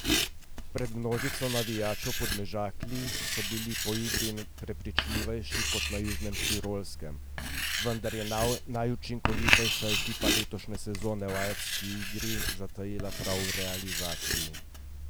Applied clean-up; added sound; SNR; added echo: none; Writing; -3 dB; none.